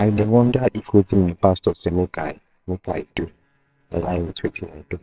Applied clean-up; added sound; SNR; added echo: neural separator model SepFormer WHAMR!.